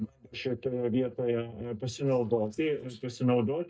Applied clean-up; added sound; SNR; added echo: neural mask model DeepFilterNet 3.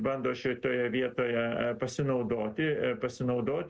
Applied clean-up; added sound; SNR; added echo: none; none; none; none.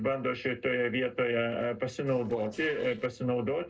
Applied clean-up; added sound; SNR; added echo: neural separator model SepFormer DNS4.